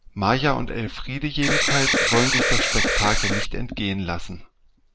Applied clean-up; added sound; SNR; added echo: none; Alarm; -3 dB; none.